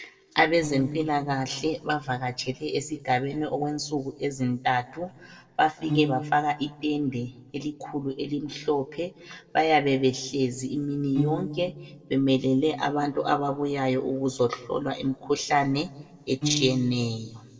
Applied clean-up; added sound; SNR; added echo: neural separator model SepFormer DNS4.